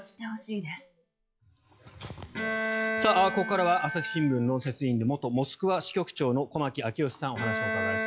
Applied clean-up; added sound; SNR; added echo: classical method log-MMSE.